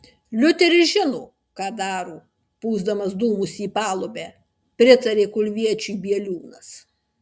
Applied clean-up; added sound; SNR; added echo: none; none; none; none.